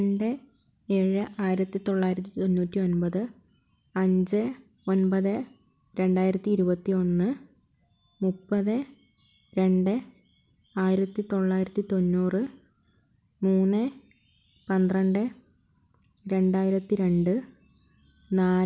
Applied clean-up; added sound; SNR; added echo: none; none; none; none.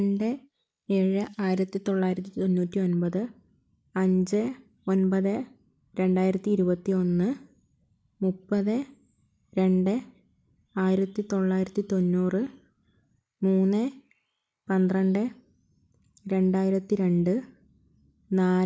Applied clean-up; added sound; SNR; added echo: neural mask model Resemble Enhance denoiser.